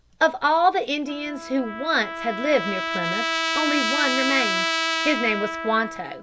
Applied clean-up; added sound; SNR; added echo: none; Trumpet; 2 dB; none.